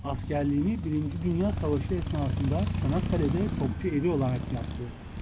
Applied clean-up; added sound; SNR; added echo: none; Motorcycle; 2 dB; none.